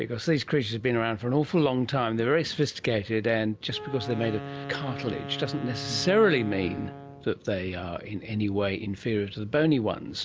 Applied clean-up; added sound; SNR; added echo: none; Wind instrument, woodwind instrument; 15 dB; none.